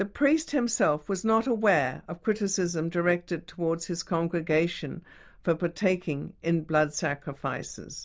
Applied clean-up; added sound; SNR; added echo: none; none; none; none.